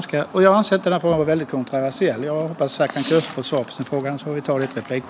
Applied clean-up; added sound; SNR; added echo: none; Chirp, tweet; 15 dB; none.